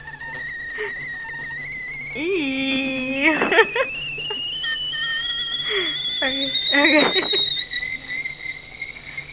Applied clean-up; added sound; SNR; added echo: none; Boiling / Alarm; 1 dB; none.